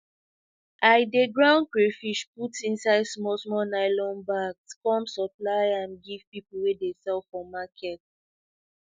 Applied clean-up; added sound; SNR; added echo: none; none; none; none.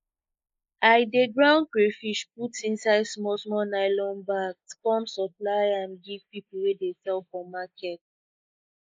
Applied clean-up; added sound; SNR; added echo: neural mask model Resemble Enhance denoiser.